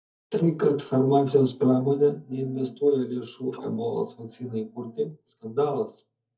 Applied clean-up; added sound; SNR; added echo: neural mask model DeepFilterNet 3.